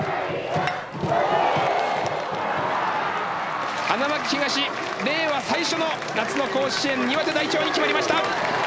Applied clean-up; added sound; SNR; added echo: none; none; none; none.